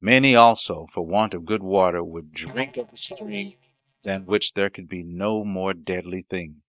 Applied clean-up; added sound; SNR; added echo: neural mask model DeepFilterNet 3.